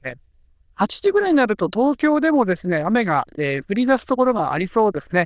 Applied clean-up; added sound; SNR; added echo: neural diffusion model UNIVERSE++.